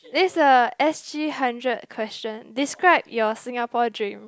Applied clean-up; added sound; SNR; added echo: none; none; none; none.